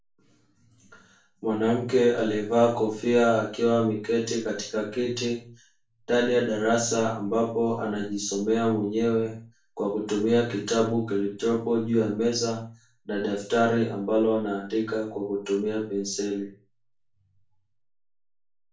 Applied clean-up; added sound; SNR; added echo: none; none; none; reverberation time 0.3 s.